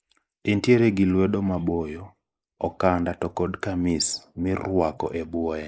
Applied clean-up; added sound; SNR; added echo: neural mask model Resemble Enhance denoiser.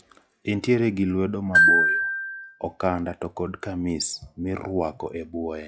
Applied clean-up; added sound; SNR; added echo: classical method log-MMSE.